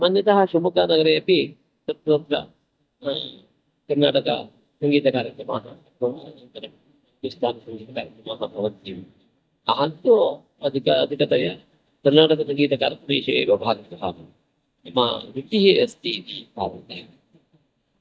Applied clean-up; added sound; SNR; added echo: neural mask model DeepFilterNet 3.